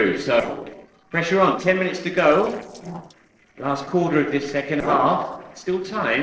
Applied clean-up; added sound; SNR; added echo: neural separator model SepFormer DNS4.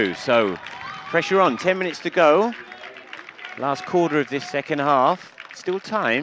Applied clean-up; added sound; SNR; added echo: none; none; none; none.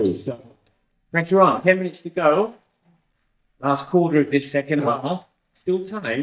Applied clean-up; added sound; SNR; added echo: neural mask model DeepFilterNet 3.